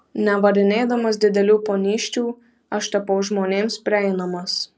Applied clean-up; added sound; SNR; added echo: none; none; none; none.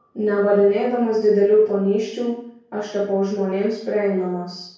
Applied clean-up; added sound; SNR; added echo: none; none; none; reverberation time 0.6 s.